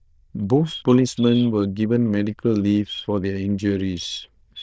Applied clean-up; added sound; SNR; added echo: neural diffusion model UNIVERSE++.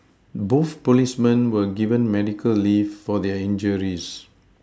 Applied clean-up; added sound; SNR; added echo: none; none; none; none.